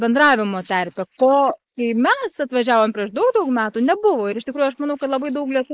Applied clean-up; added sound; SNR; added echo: neural mask model Resemble Enhance denoiser.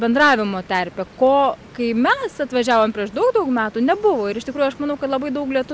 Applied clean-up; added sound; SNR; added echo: none; none; none; none.